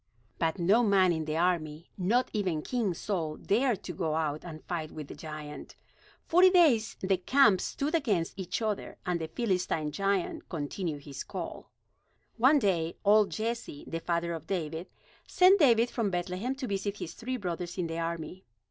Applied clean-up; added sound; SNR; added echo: none; none; none; none.